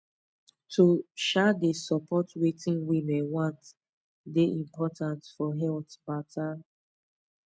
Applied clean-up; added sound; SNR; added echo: none; none; none; none.